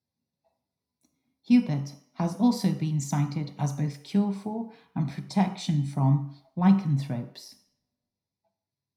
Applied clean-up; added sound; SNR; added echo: none; none; none; reverberation time 0.4 s.